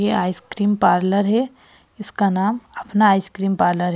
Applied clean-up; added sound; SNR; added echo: none; none; none; none.